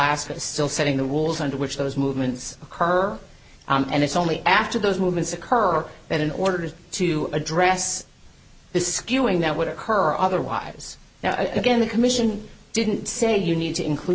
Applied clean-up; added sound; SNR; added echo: none; none; none; none.